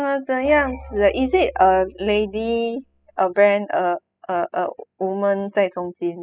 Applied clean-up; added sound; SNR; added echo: classical method spectral subtraction.